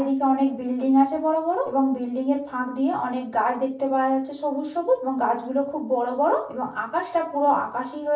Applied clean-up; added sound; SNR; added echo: none; none; none; reverberation time 0.4 s.